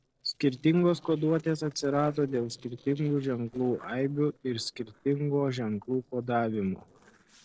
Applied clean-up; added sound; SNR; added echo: neural separator model SepFormer DNS4.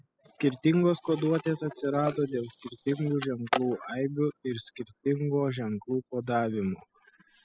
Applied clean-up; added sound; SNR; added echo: classical method spectral subtraction.